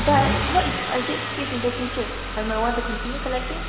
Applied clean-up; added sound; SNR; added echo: none; Engine starting / Car; 1 dB; reverberation time 2.8 s.